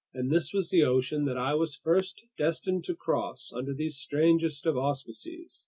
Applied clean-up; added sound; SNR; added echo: none; none; none; none.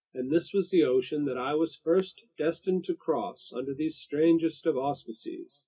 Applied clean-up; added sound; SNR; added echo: none; none; none; reverberation time 0.3 s.